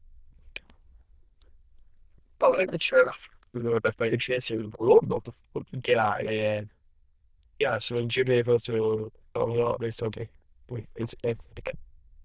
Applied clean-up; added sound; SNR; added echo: neural diffusion model UNIVERSE++.